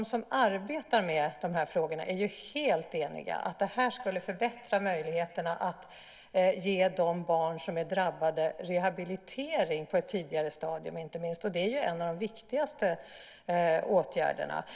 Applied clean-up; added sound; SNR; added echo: none; none; none; none.